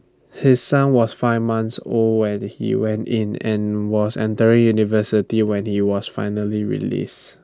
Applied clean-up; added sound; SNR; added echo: none; none; none; none.